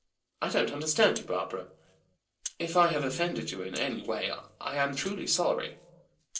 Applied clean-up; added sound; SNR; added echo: neural separator model SepFormer DNS4.